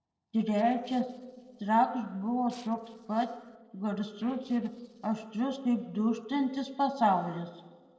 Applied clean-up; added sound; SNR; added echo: neural separator model SepFormer DNS4.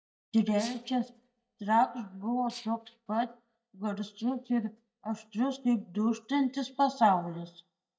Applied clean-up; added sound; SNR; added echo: neural mask model DeepFilterNet 3.